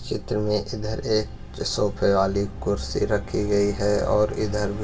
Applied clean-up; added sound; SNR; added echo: none; none; none; reverberation time 0.2 s.